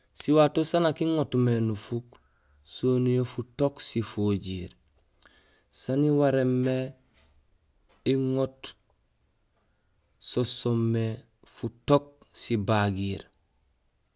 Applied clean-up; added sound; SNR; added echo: none; none; none; none.